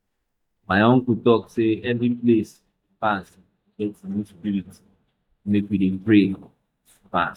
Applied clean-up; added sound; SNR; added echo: neural mask model DeepFilterNet 3.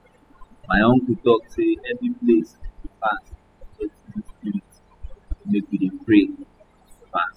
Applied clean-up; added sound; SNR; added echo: classical method spectral subtraction.